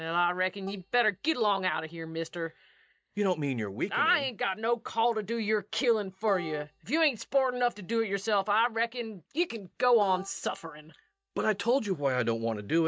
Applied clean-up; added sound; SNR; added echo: neural mask model DeepFilterNet 3.